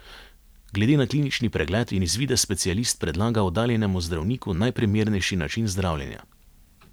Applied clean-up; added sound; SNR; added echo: none; none; none; none.